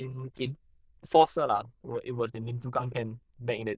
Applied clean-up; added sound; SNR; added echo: neural diffusion model UNIVERSE++.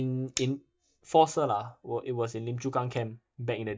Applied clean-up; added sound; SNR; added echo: neural mask model DeepFilterNet 3.